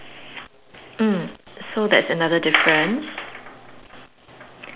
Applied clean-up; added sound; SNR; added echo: none; none; none; none.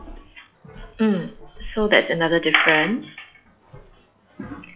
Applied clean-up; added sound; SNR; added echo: classical method log-MMSE.